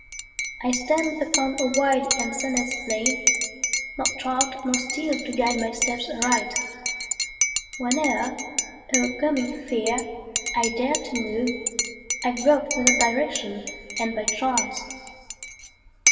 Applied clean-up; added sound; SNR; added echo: none; Cutlery, silverware / Dishes, pots, and pans / Chink, clink; 2 dB; reverberation time 2.1 s.